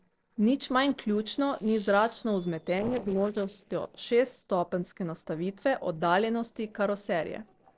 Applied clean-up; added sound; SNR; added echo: neural separator model SepFormer DNS4.